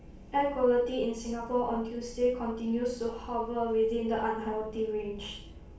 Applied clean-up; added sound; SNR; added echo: none; none; none; reverberation time 0.4 s.